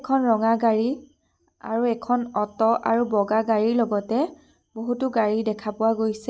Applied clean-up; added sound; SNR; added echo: none; none; none; none.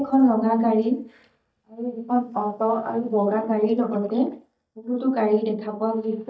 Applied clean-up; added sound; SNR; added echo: neural mask model DeepFilterNet 3.